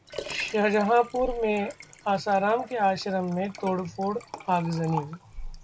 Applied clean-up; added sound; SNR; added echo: none; Liquid; 14 dB; none.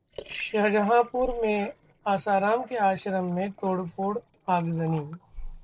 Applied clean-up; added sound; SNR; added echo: neural separator model SepFormer DNS4.